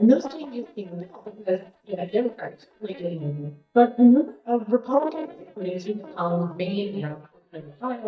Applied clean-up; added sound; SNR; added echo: neural mask model DeepFilterNet 3.